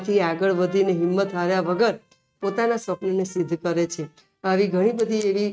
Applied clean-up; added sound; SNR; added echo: neural mask model RNNoise.